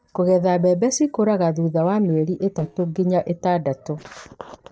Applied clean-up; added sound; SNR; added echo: neural separator model SepFormer DNS4.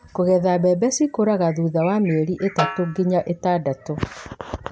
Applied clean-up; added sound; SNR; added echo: none; Snare drum; 10 dB; none.